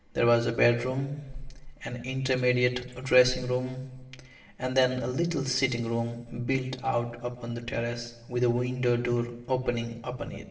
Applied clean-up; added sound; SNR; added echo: none; none; none; reverberation time 1.2 s.